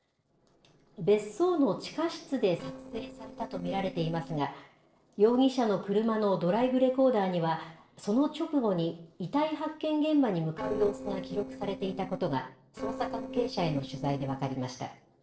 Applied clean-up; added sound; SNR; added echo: neural separator model SepFormer DNS4.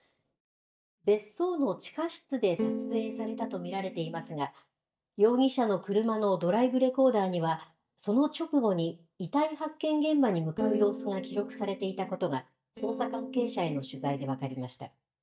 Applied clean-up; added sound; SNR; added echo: neural mask model DeepFilterNet 3.